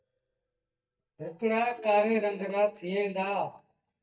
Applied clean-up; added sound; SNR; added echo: neural mask model DeepFilterNet 3.